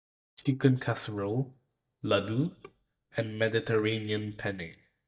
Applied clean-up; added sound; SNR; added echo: neural mask model DeepFilterNet 3.